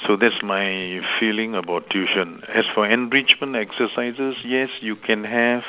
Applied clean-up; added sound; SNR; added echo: none; none; none; none.